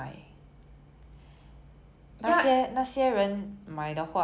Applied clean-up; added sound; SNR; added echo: none; none; none; none.